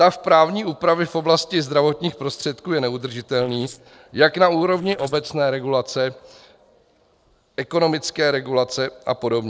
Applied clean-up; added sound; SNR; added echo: neural separator model SepFormer DNS4.